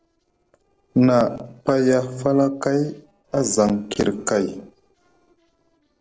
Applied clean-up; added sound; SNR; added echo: neural separator model SepFormer DNS4.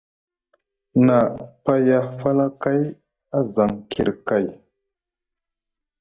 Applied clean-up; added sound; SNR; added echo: neural mask model DeepFilterNet 3.